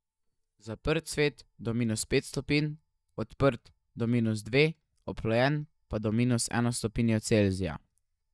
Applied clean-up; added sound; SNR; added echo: neural mask model DeepFilterNet 3.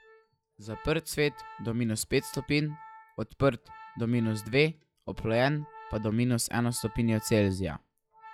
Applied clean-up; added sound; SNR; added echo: classical method log-MMSE.